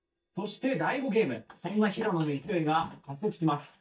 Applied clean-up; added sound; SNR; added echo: neural mask model DeepFilterNet 3.